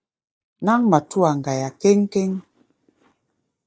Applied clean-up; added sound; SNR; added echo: neural mask model DeepFilterNet 3.